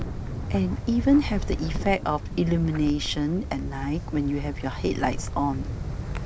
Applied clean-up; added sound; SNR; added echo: none; Wind; 5 dB; none.